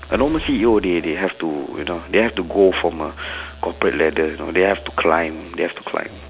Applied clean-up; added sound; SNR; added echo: none; Boom + Musical instrument; 18 dB; none.